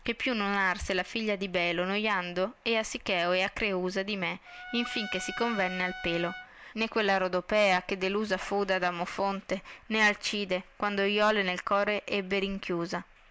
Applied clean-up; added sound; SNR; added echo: none; Trumpet; 13 dB; none.